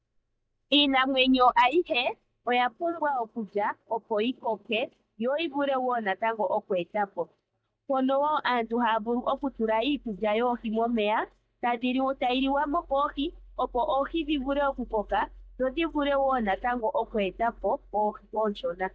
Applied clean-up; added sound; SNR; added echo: neural mask model DeepFilterNet 3.